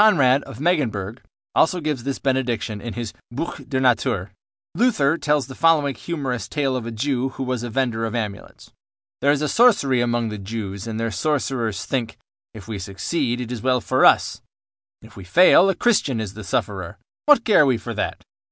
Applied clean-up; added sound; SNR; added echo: none; none; none; none.